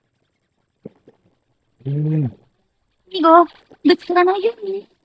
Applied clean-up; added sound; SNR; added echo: neural mask model DeepFilterNet 3.